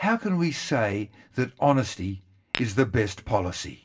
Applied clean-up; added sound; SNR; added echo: none; Tap / Glass; 10 dB; reverberation time 0.1 s.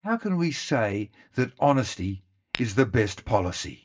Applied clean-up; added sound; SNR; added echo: neural mask model DeepFilterNet 3.